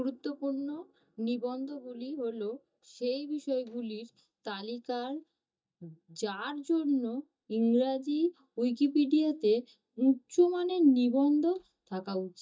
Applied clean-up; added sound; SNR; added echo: neural mask model DeepFilterNet 3.